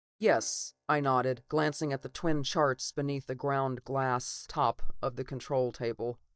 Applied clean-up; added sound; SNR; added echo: neural mask model DeepFilterNet 3.